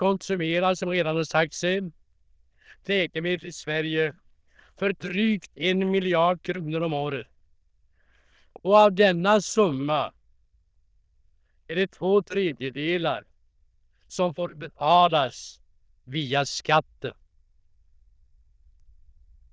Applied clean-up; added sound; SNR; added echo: neural diffusion model UNIVERSE++.